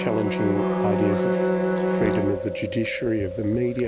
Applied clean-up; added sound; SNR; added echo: none; Chewing, mastication + Bowed string instrument; -1 dB; none.